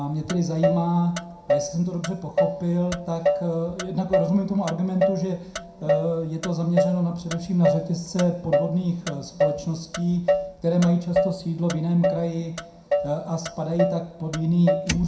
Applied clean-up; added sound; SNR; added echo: none; Motor vehicle (road); 2 dB; reverberation time 0.5 s.